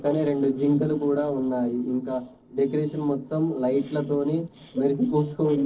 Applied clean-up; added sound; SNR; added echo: neural separator model SepFormer DNS4.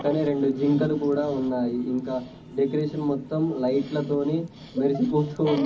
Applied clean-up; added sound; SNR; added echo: none; Dog; 17 dB; reverberation time 0.4 s.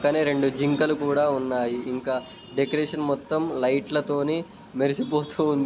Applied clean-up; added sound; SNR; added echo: none; none; none; none.